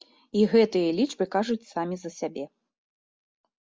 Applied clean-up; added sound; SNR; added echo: none; none; none; none.